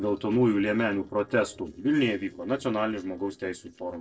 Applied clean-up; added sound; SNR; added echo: neural separator model SepFormer DNS4.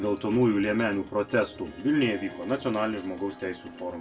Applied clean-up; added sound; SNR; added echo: none; Harp; 19 dB; reverberation time 0.2 s.